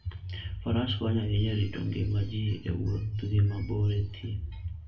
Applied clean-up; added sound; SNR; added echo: none; none; none; reverberation time 0.3 s.